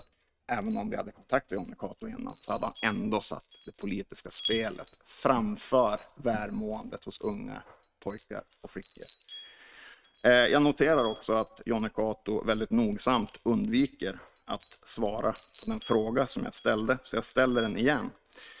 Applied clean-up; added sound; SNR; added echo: neural mask model RNNoise.